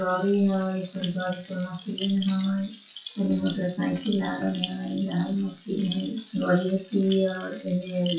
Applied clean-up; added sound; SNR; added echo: classical method WPE with log-MMSE.